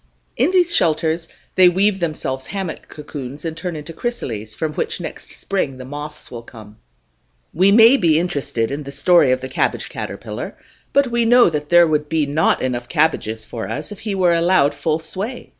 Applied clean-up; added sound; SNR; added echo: none; none; none; none.